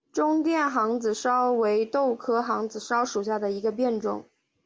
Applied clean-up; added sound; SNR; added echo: none; none; none; none.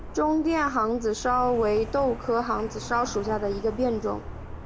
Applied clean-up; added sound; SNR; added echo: none; Traffic noise, roadway noise; 12 dB; none.